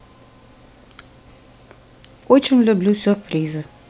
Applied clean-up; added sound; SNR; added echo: none; none; none; none.